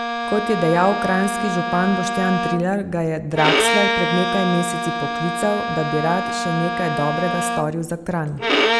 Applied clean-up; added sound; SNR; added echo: none; Bowed string instrument; 1 dB; none.